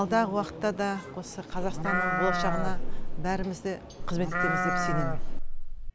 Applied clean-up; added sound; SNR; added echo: none; Livestock, farm animals, working animals; -5 dB; none.